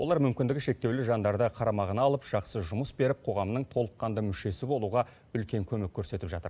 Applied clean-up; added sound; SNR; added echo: none; none; none; none.